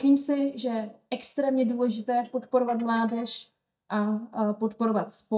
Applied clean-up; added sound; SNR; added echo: neural mask model DeepFilterNet 3.